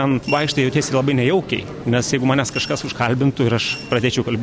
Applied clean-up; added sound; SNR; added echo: none; Coin (dropping) / Glass; 15 dB; none.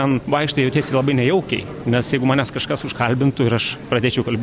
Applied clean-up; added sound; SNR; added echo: none; none; none; none.